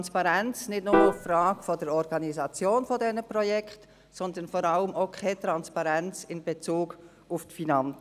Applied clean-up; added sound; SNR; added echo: none; Piano; 1 dB; none.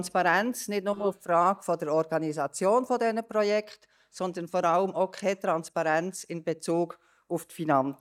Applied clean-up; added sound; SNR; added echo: neural mask model DeepFilterNet 3.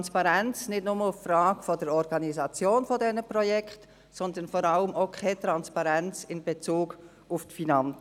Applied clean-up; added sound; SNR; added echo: none; none; none; none.